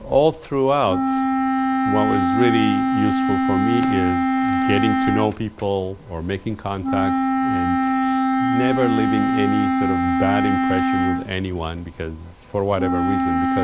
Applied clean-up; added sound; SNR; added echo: none; Wind instrument, woodwind instrument; -3 dB; none.